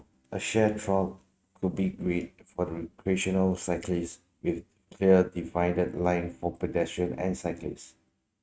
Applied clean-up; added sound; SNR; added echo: neural mask model RNNoise.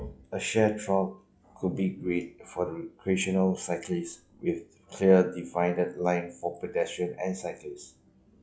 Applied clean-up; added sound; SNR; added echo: classical method log-MMSE.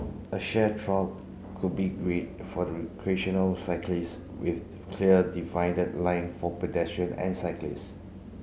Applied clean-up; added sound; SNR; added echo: none; none; none; none.